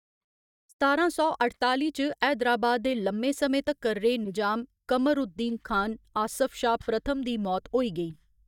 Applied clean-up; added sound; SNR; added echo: neural mask model DeepFilterNet 3.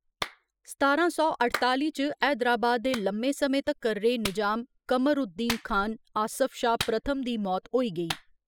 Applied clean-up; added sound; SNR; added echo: classical method spectral subtraction.